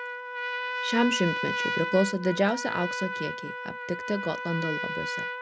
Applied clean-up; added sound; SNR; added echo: none; Trumpet; 3 dB; none.